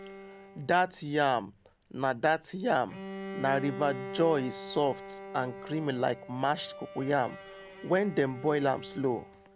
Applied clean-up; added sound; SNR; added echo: none; Bowed string instrument; 13 dB; none.